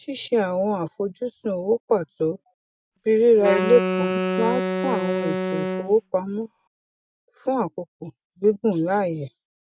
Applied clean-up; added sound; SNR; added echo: none; Wind instrument, woodwind instrument; 2 dB; none.